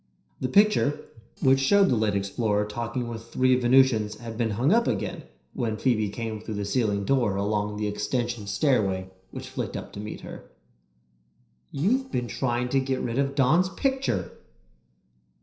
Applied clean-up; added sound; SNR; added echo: neural separator model SepFormer DNS4.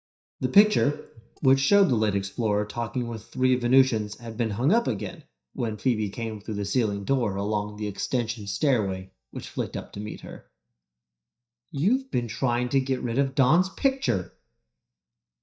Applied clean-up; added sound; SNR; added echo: neural mask model DeepFilterNet 3.